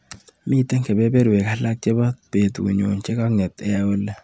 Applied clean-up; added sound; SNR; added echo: none; none; none; none.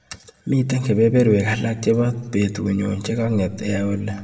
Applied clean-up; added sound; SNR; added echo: none; none; none; reverberation time 1.0 s.